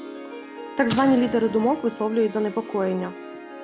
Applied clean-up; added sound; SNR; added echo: none; Harp + Explosion; 12 dB; none.